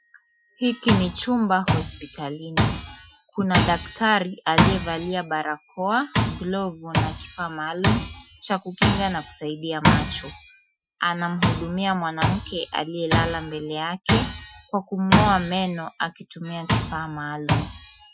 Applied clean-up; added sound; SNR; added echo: classical method Wiener filter.